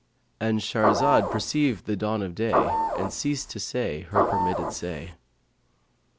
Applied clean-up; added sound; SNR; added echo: none; Printer / Engine; -2 dB; none.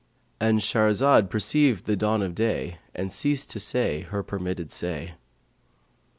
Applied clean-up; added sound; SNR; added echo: none; none; none; none.